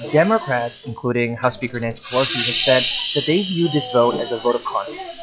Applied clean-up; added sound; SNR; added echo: classical method log-MMSE.